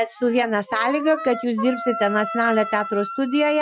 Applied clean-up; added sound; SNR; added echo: classical method Wiener filter.